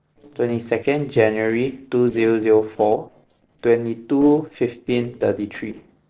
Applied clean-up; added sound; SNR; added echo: neural separator model SepFormer DNS4.